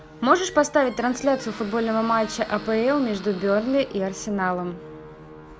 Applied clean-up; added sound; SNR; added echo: none; Musical instrument + Squeak; 17 dB; none.